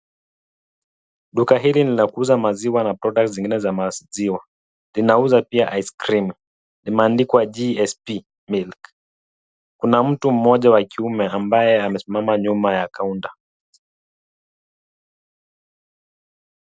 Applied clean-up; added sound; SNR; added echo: none; none; none; none.